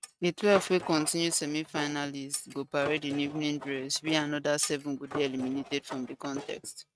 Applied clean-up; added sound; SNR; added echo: neural mask model RNNoise.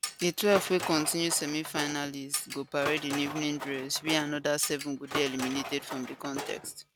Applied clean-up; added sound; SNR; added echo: none; Tools; 8 dB; none.